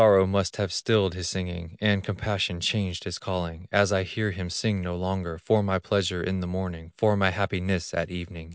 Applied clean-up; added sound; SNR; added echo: none; none; none; none.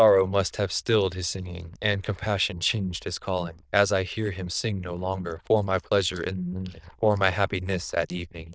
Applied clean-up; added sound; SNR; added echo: neural diffusion model UNIVERSE++.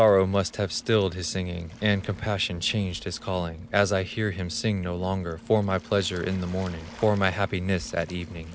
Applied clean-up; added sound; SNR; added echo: none; Waves, surf; 20 dB; none.